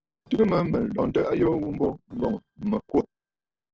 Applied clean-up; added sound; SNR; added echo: neural separator model SepFormer DNS4.